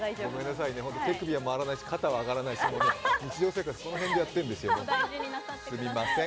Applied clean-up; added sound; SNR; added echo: none; none; none; none.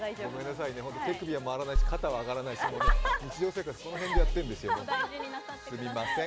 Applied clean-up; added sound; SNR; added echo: none; Bass drum; -3 dB; none.